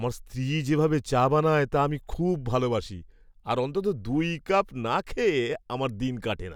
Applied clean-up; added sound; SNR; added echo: none; none; none; none.